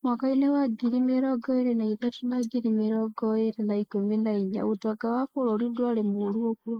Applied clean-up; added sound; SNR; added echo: neural mask model Resemble Enhance denoiser.